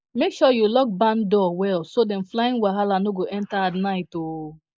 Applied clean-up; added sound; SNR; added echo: neural mask model Resemble Enhance denoiser.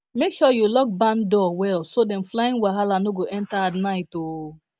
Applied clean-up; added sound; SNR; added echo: none; none; none; none.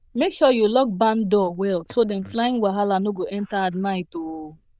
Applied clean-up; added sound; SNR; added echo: neural diffusion model UNIVERSE++.